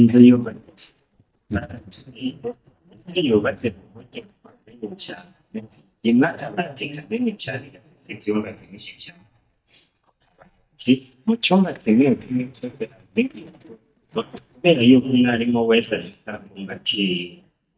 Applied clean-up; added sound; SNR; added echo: neural mask model DeepFilterNet 3.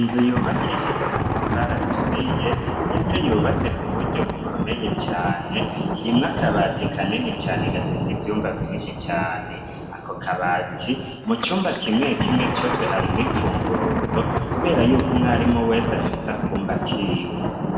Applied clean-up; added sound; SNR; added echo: none; Thunder; -1 dB; reverberation time 1.9 s.